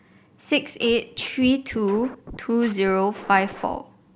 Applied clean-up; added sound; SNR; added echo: none; Scratching (performance technique); 18 dB; none.